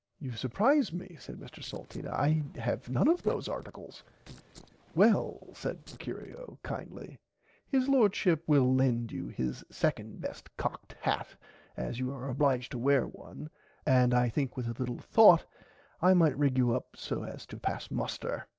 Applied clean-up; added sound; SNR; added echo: neural separator model SepFormer DNS4.